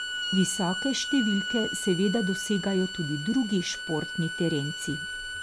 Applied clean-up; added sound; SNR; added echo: none; Bowed string instrument; 6 dB; none.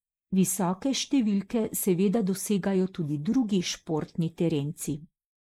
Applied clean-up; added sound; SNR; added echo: neural mask model Resemble Enhance denoiser.